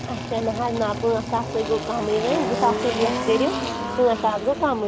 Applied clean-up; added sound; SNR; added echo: none; Engine; 4 dB; none.